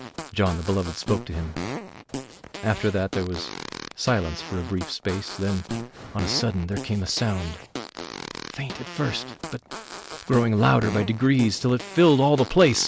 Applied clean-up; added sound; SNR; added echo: none; Fart; 11 dB; none.